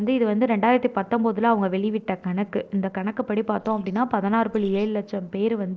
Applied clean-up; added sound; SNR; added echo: neural separator model SepFormer DNS4.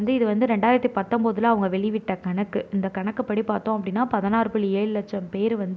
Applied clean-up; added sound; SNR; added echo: none; none; none; none.